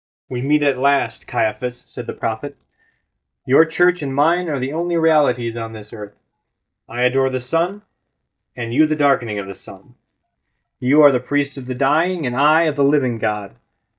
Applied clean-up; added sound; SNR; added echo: neural mask model DeepFilterNet 3.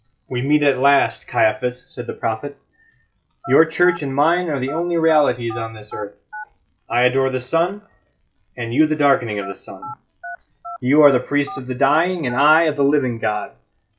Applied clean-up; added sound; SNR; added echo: classical method log-MMSE.